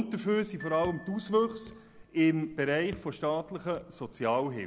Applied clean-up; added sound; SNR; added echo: none; Raindrop / Drip + Glockenspiel; 19 dB; none.